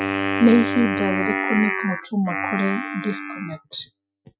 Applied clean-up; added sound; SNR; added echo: classical method Wiener filter.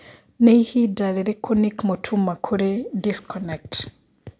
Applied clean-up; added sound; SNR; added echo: none; none; none; none.